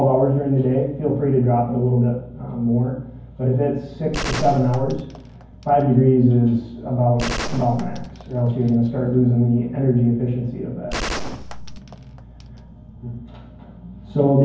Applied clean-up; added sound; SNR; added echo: none; Gunshot, gunfire; 10 dB; reverberation time 0.9 s.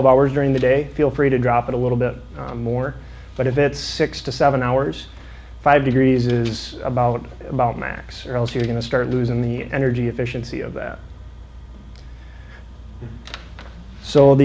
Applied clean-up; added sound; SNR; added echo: none; none; none; none.